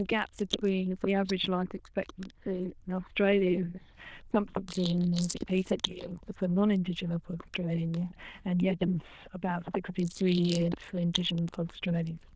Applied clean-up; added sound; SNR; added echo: neural diffusion model UNIVERSE++.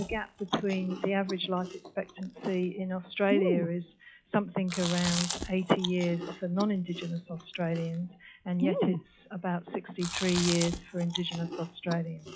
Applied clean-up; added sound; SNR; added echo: classical method log-MMSE.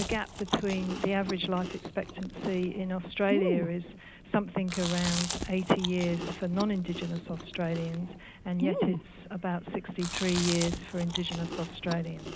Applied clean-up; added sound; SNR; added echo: none; Chewing, mastication; 6 dB; none.